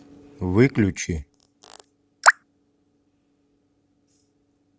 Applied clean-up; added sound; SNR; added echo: none; none; none; none.